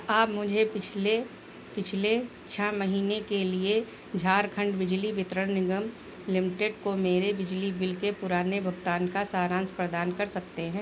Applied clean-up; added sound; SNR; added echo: none; none; none; none.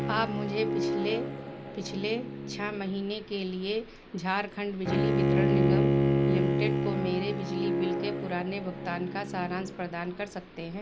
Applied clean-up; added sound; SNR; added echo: none; Bowed string instrument; -3 dB; none.